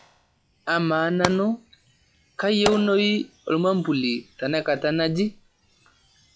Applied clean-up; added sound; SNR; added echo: classical method log-MMSE.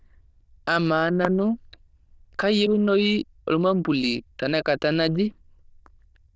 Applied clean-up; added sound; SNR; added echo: neural diffusion model UNIVERSE++.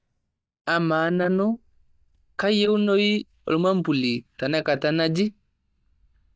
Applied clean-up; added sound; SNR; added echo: neural mask model DeepFilterNet 3.